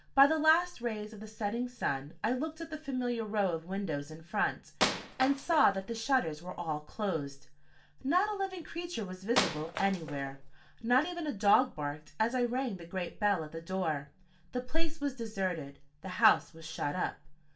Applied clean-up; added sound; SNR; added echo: none; Wood; 7 dB; reverberation time 0.2 s.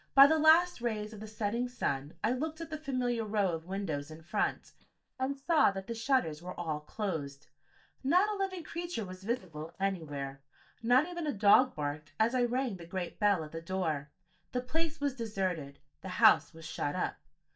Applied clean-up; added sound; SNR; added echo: neural mask model DeepFilterNet 3.